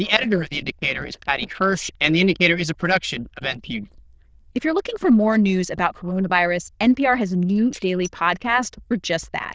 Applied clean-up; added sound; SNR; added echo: neural diffusion model UNIVERSE++.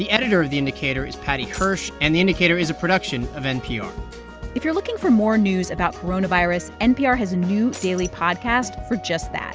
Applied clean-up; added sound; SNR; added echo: none; Shatter; 16 dB; none.